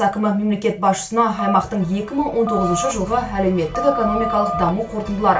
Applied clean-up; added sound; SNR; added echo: none; Telephone; 7 dB; reverberation time 0.2 s.